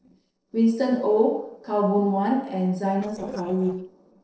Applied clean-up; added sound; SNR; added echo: neural separator model SepFormer DNS4.